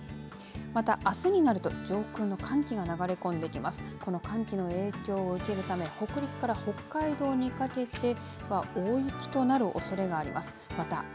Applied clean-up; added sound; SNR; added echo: none; none; none; none.